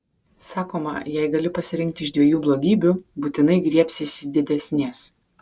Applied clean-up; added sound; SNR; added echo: none; none; none; none.